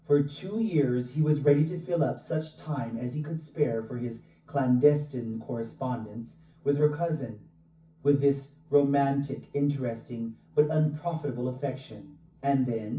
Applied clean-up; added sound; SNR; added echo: none; none; none; reverberation time 0.4 s.